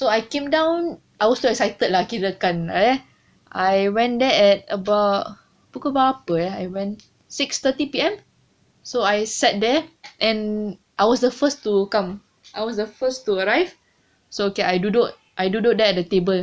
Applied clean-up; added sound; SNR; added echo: none; none; none; none.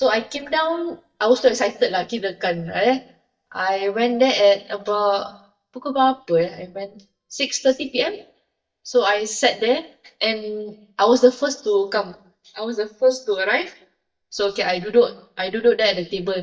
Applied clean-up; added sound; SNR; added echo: neural mask model DeepFilterNet 3.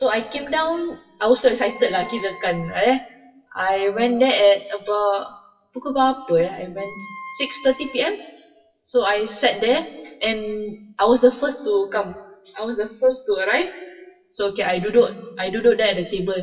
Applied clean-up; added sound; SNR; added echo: classical method WPE with log-MMSE.